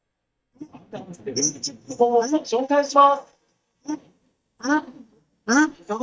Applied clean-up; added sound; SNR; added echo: neural mask model DeepFilterNet 3.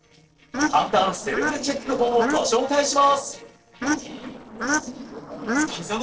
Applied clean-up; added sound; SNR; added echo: neural separator model SepFormer DNS4.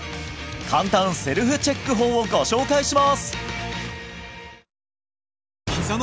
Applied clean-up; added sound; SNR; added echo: none; none; none; none.